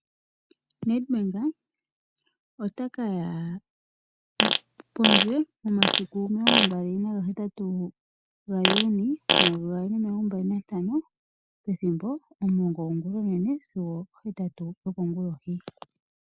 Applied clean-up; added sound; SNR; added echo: none; Fart; -4 dB; none.